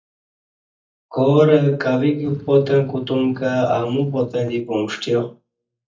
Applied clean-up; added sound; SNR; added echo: neural mask model DeepFilterNet 3.